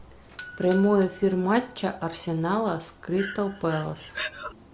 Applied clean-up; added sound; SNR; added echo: none; Breathing + Doorbell; 15 dB; none.